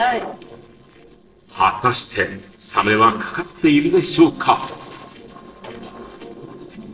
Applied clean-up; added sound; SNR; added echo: neural separator model SepFormer DNS4.